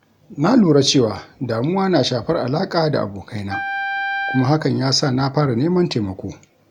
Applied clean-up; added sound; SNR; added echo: none; Wind instrument, woodwind instrument; 8 dB; none.